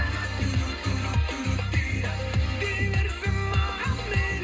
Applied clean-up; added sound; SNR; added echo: none; none; none; reverberation time 0.2 s.